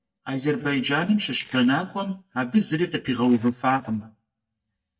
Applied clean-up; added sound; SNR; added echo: neural mask model DeepFilterNet 3.